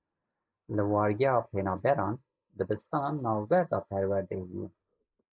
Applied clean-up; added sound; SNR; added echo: neural mask model Resemble Enhance denoiser.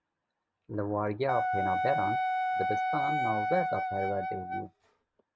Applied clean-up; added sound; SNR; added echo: none; Wind instrument, woodwind instrument; -4 dB; none.